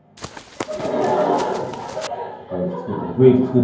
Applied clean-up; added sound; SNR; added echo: none; Run; 14 dB; reverberation time 0.9 s.